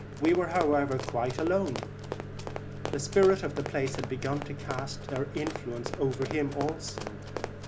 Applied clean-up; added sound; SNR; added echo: none; Microwave oven + Run; 7 dB; none.